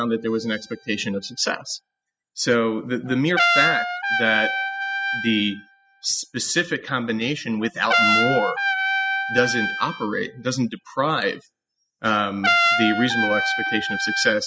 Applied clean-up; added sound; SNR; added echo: classical method spectral subtraction.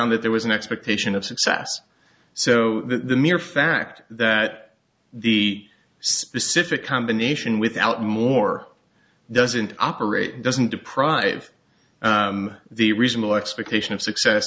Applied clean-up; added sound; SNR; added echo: none; none; none; none.